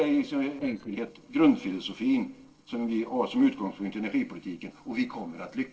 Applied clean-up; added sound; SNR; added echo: neural separator model SepFormer DNS4.